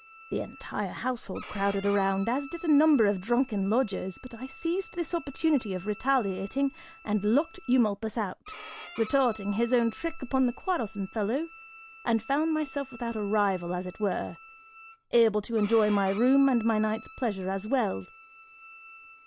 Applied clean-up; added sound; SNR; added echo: none; Bowed string instrument; 20 dB; none.